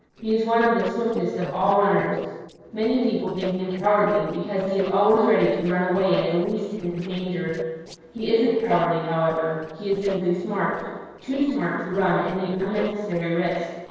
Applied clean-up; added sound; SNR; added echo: neural separator model SepFormer DNS4.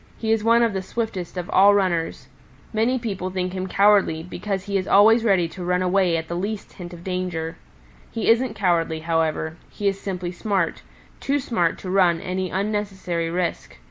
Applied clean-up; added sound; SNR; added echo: none; none; none; none.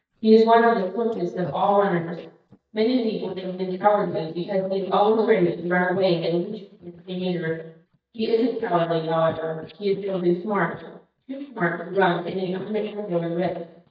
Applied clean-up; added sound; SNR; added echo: neural mask model DeepFilterNet 3.